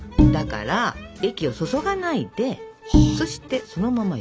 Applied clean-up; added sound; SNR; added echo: none; Bowed string instrument; -5 dB; none.